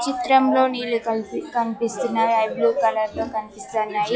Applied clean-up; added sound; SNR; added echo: classical method log-MMSE.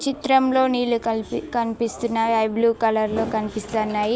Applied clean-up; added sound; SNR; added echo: none; none; none; none.